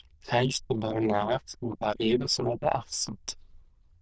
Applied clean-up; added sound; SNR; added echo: neural diffusion model UNIVERSE++.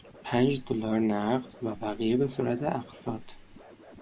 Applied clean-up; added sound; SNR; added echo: none; Scratching (performance technique); 19 dB; none.